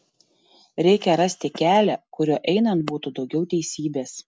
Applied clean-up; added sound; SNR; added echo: none; none; none; none.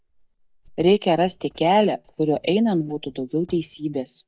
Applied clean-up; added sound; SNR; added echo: neural mask model DeepFilterNet 3.